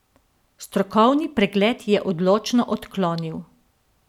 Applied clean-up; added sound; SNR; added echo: none; none; none; none.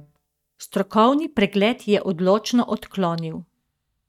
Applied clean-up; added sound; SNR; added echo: neural mask model DeepFilterNet 3.